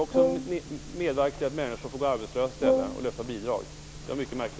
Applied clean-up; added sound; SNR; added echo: none; Brass instrument; 0 dB; none.